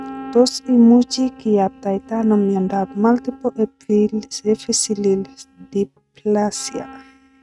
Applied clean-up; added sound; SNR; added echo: neural mask model RNNoise.